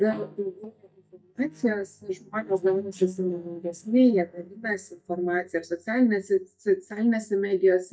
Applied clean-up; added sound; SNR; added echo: neural mask model DeepFilterNet 3.